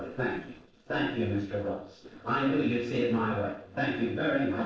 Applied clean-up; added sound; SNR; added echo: neural separator model SepFormer DNS4.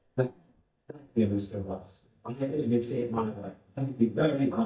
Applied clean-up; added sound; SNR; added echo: neural mask model DeepFilterNet 3.